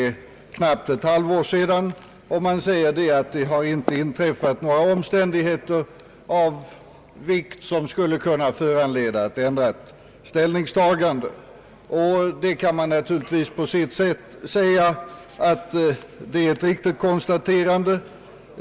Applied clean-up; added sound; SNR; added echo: none; Walk, footsteps; 11 dB; none.